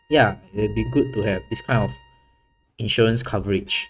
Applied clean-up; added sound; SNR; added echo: neural mask model RNNoise.